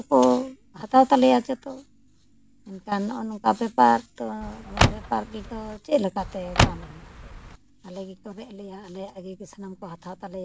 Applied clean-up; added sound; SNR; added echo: none; Car; 1 dB; none.